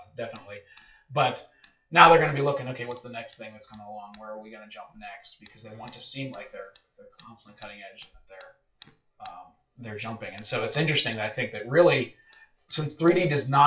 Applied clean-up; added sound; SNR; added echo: classical method WPE with log-MMSE.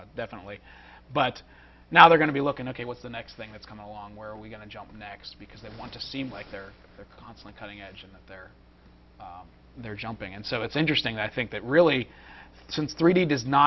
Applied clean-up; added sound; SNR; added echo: none; none; none; none.